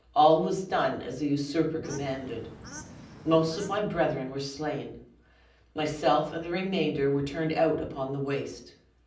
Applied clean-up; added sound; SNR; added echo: none; Bird / Fowl; 15 dB; reverberation time 0.6 s.